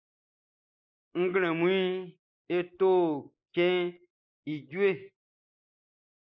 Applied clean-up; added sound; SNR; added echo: neural mask model Resemble Enhance denoiser.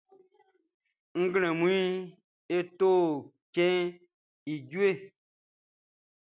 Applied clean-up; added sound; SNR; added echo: none; none; none; none.